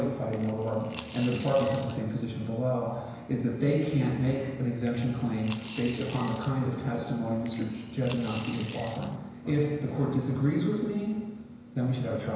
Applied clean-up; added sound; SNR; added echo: none; Coin (dropping) / Glass; 8 dB; reverberation time 1.0 s.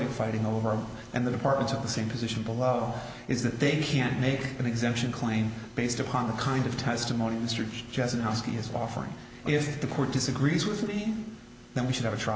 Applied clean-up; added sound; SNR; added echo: none; none; none; none.